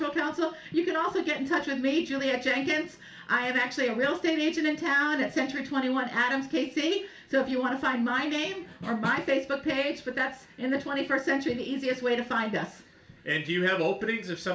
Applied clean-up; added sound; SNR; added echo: none; Snare drum; 13 dB; reverberation time 0.4 s.